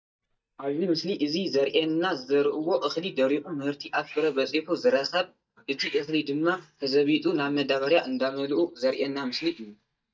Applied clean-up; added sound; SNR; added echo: neural mask model DeepFilterNet 3.